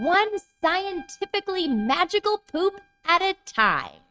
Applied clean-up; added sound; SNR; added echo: neural mask model RNNoise.